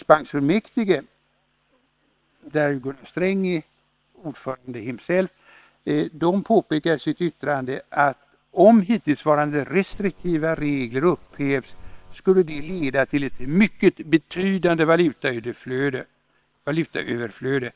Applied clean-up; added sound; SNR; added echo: neural separator model SepFormer WHAM!.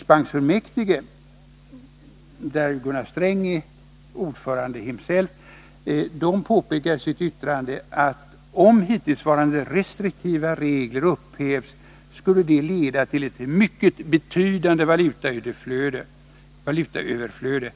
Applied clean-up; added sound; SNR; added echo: none; none; none; none.